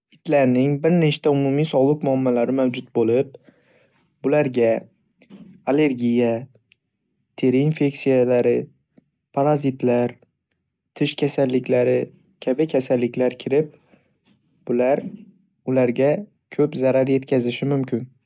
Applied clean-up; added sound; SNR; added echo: none; none; none; none.